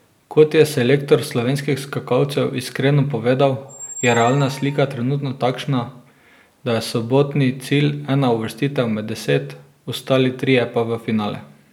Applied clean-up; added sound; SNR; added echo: none; Squeak; 18 dB; none.